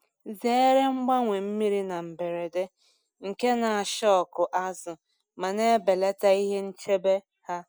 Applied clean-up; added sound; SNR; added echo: none; none; none; none.